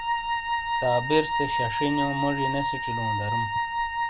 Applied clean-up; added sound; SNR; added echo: none; Wind instrument, woodwind instrument; -2 dB; none.